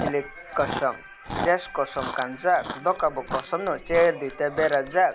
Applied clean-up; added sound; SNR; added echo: none; Chewing, mastication; 11 dB; none.